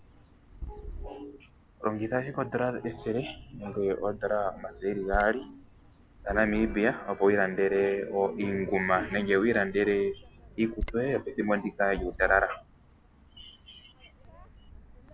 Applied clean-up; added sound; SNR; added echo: none; Bird vocalization, bird call, bird song; 15 dB; none.